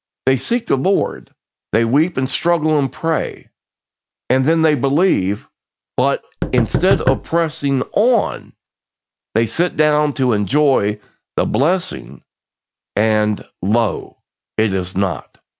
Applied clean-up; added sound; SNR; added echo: none; Knock; 4 dB; none.